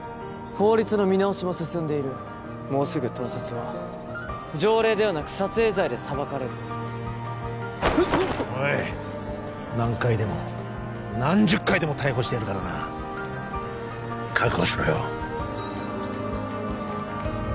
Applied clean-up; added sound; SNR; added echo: none; Zipper (clothing); 17 dB; none.